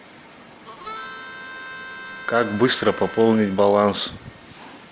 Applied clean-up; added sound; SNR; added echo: none; Harmonica; 14 dB; none.